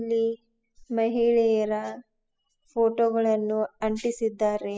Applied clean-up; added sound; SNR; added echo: classical method spectral subtraction.